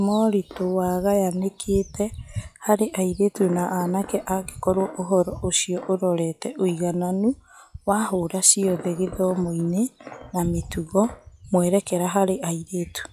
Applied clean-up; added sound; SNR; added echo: classical method log-MMSE.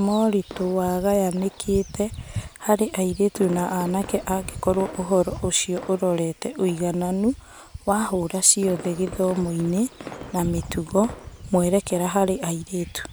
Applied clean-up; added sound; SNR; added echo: none; Fireworks; 19 dB; none.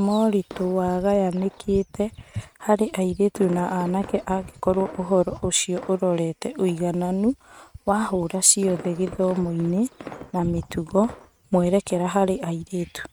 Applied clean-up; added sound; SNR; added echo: neural mask model RNNoise.